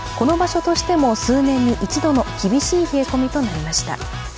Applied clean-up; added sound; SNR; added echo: none; none; none; none.